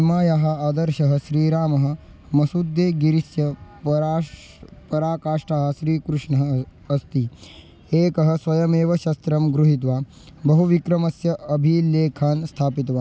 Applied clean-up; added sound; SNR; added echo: none; none; none; none.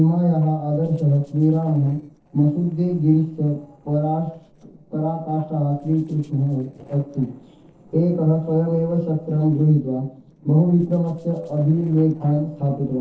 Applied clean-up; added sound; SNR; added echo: neural separator model SepFormer DNS4.